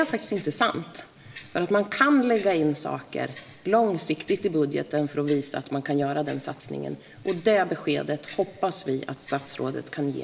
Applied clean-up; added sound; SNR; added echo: none; Tick-tock; 16 dB; reverberation time 1.3 s.